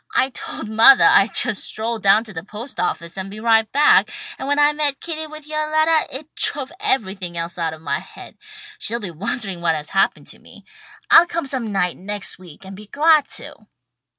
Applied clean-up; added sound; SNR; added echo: none; none; none; none.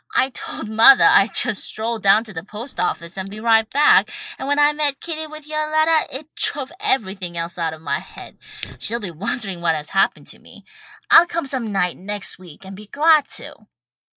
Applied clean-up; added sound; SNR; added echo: neural mask model Resemble Enhance denoiser.